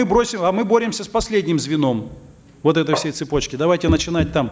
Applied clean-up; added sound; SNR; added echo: none; Tap; 8 dB; none.